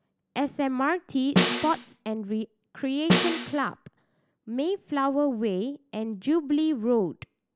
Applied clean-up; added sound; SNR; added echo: none; Snare drum; -1 dB; none.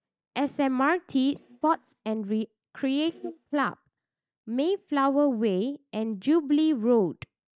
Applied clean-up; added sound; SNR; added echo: neural mask model DeepFilterNet 3.